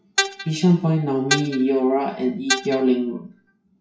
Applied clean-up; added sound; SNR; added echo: classical method WPE with log-MMSE.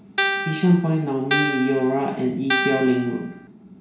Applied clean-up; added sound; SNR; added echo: none; Guitar; 3 dB; reverberation time 0.6 s.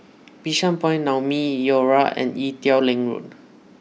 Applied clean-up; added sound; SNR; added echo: none; none; none; none.